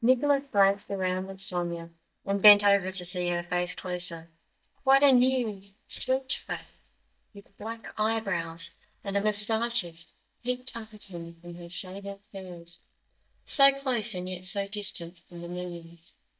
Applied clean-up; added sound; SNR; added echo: neural mask model DeepFilterNet 3.